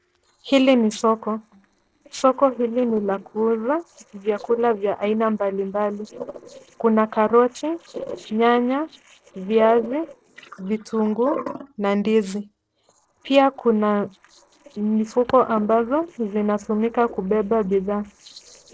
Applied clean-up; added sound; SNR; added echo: neural separator model SepFormer DNS4.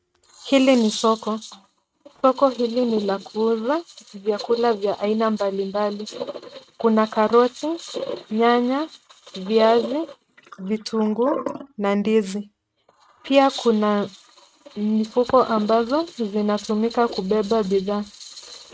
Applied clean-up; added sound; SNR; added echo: neural mask model RNNoise.